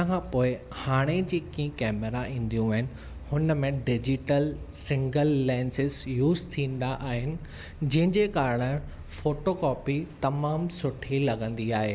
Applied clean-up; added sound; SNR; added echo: none; none; none; none.